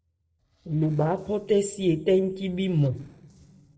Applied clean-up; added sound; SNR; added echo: neural separator model SepFormer DNS4.